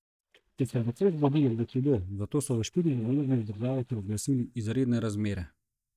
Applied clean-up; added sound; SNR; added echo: neural mask model DeepFilterNet 3.